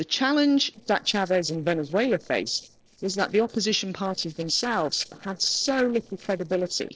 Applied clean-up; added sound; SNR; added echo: neural separator model SepFormer DNS4.